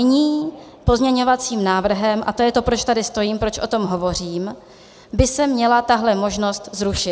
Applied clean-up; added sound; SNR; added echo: none; none; none; none.